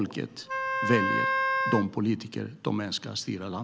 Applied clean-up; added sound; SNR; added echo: none; Wind instrument, woodwind instrument; -2 dB; none.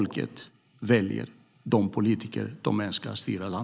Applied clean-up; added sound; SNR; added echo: neural mask model Resemble Enhance denoiser.